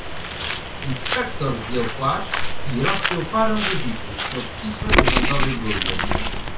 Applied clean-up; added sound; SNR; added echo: none; Bird; 0 dB; reverberation time 0.2 s.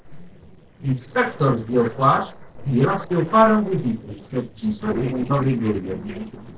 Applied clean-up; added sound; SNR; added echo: neural separator model SepFormer DNS4.